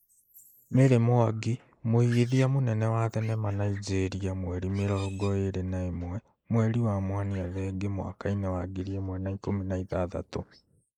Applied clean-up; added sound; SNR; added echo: neural mask model Resemble Enhance denoiser.